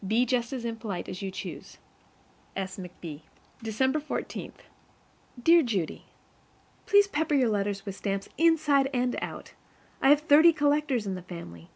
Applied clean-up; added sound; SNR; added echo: none; none; none; none.